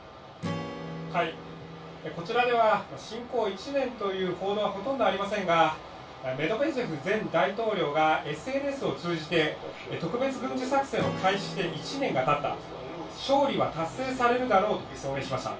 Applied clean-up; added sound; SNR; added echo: none; Strum; 15 dB; reverberation time 0.2 s.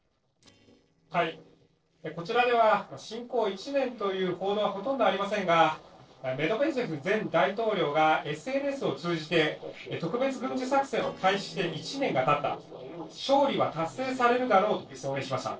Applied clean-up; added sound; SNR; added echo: neural separator model SepFormer DNS4.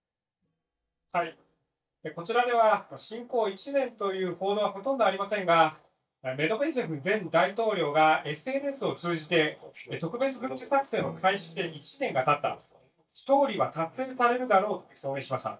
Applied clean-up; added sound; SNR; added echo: neural mask model DeepFilterNet 3.